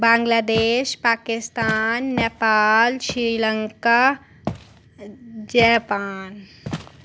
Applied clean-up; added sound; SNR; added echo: none; Walk, footsteps; 14 dB; none.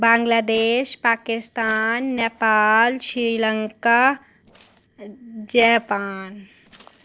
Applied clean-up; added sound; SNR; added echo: neural separator model SepFormer DNS4.